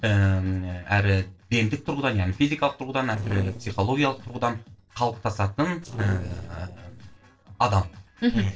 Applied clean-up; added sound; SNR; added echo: neural separator model SepFormer DNS4.